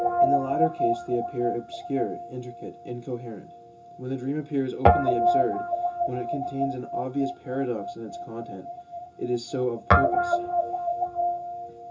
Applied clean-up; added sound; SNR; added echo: none; Guitar; -4 dB; reverberation time 0.2 s.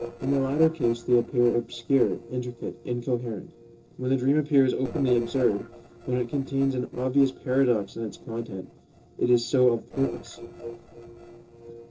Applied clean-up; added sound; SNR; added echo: neural separator model SepFormer DNS4.